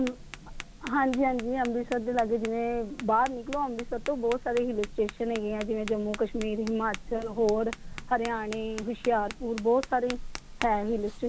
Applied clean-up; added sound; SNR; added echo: none; Tap; 12 dB; none.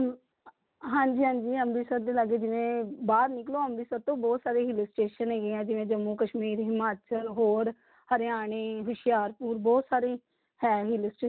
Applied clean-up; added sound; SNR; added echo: none; none; none; none.